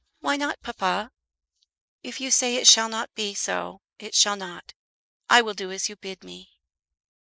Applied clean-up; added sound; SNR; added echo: neural mask model Resemble Enhance denoiser.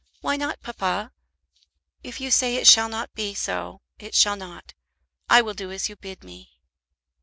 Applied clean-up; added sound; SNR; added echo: none; none; none; none.